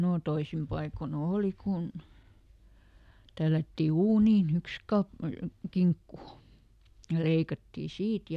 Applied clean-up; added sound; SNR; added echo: none; none; none; none.